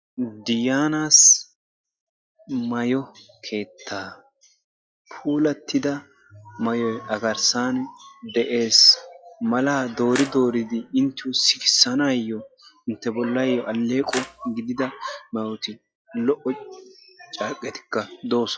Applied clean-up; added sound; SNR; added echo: classical method log-MMSE.